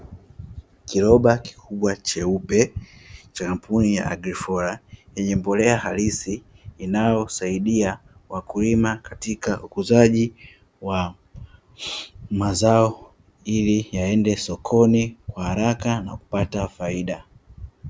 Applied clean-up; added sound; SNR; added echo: none; none; none; none.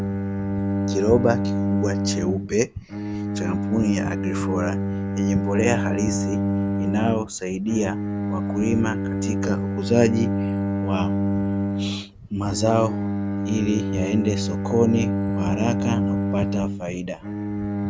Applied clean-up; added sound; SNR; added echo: none; Bowed string instrument; -1 dB; none.